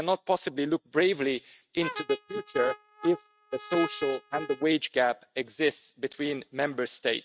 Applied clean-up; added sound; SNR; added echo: neural mask model RNNoise.